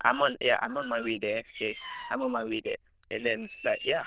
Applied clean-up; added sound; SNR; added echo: neural diffusion model UNIVERSE++.